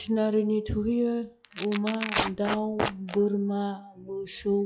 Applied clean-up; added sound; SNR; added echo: classical method log-MMSE.